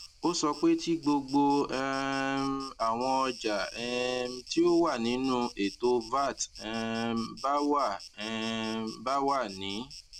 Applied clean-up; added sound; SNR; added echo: none; Insect; 17 dB; none.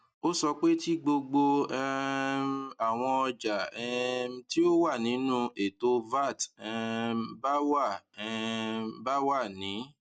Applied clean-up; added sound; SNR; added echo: none; none; none; none.